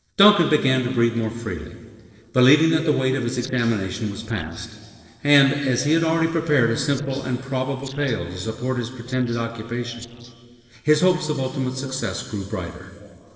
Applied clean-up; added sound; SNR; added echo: neural separator model SepFormer DNS4.